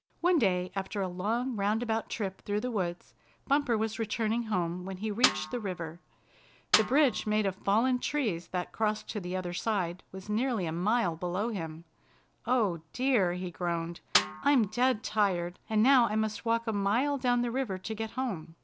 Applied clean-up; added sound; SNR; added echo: none; Snare drum; 5 dB; none.